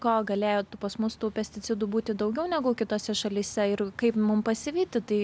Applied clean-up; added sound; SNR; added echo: none; none; none; none.